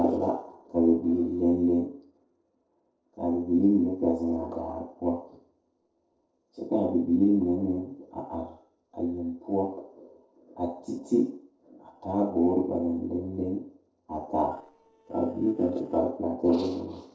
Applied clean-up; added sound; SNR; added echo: neural separator model SepFormer DNS4.